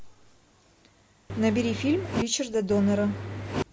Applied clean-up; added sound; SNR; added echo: none; Engine; 5 dB; none.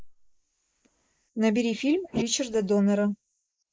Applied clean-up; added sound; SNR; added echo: neural mask model Resemble Enhance denoiser.